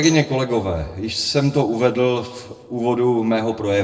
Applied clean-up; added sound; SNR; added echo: neural separator model SepFormer DNS4.